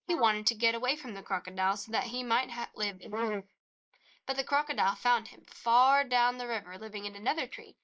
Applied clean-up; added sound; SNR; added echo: neural mask model Resemble Enhance denoiser.